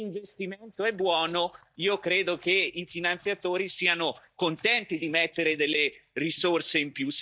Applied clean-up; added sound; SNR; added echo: neural mask model DeepFilterNet 3.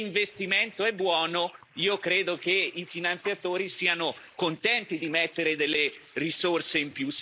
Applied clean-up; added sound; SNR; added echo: neural mask model Resemble Enhance denoiser.